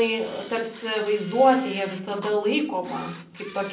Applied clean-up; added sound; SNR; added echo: none; Camera; 19 dB; reverberation time 0.6 s.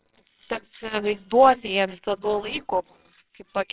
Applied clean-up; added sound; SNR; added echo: neural separator model SepFormer WHAMR!.